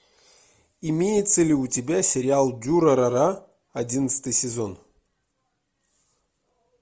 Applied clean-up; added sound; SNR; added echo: none; none; none; none.